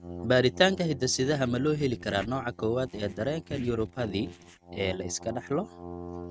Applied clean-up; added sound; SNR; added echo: neural mask model RNNoise.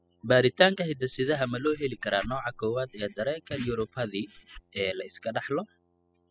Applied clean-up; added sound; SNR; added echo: classical method spectral subtraction.